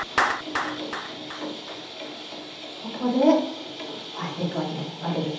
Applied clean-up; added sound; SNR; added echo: none; Clapping; 6 dB; reverberation time 0.8 s.